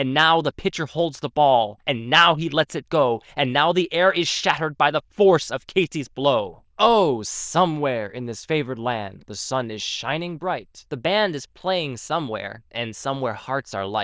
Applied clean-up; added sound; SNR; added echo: neural diffusion model UNIVERSE++.